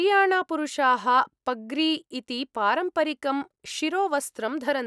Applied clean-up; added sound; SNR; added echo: none; none; none; none.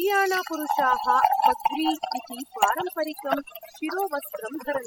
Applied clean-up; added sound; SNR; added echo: classical method spectral subtraction.